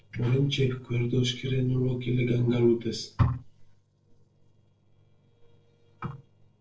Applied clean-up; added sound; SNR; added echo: neural separator model SepFormer DNS4.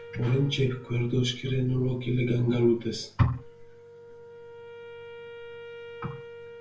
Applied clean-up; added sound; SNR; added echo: none; Wind instrument, woodwind instrument; 17 dB; reverberation time 0.3 s.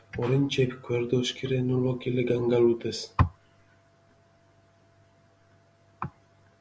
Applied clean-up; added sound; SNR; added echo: none; none; none; none.